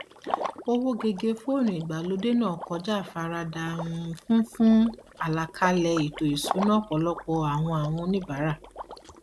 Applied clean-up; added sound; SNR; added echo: none; Liquid; 13 dB; none.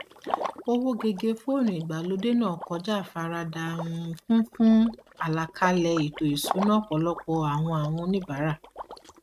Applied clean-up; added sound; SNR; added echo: neural mask model RNNoise.